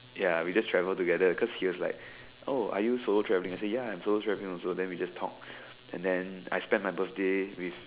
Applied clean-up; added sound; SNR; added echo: none; none; none; none.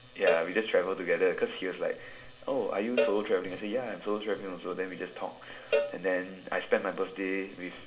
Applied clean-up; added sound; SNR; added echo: none; Cowbell; 5 dB; reverberation time 0.8 s.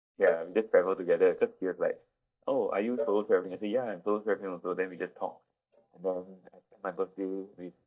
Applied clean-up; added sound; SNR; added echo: neural mask model DeepFilterNet 3.